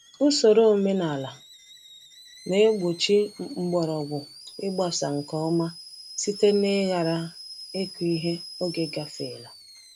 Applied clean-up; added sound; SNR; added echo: none; Boiling / Alarm; 18 dB; none.